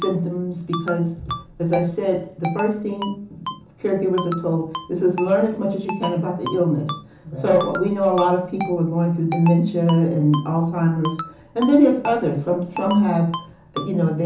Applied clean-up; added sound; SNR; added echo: none; Ringtone; 13 dB; reverberation time 0.7 s.